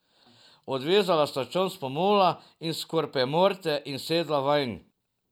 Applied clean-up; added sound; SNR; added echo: none; none; none; none.